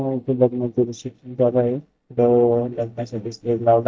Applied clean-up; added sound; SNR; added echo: neural mask model DeepFilterNet 3.